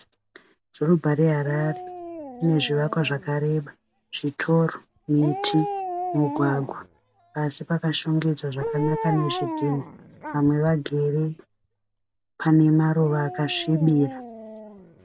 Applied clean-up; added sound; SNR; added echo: none; Dog; 11 dB; none.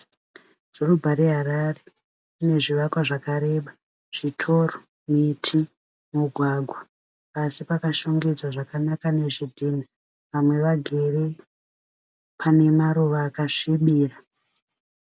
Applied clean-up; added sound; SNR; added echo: none; none; none; none.